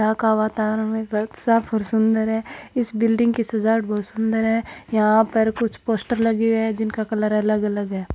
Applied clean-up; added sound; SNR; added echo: none; none; none; none.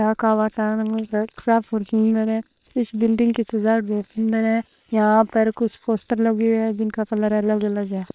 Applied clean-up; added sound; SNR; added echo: neural separator model SepFormer WHAM!.